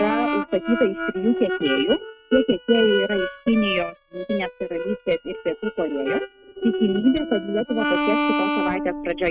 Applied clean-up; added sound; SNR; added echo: neural mask model RNNoise.